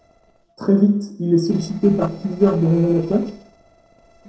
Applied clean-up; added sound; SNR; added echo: neural separator model SepFormer DNS4.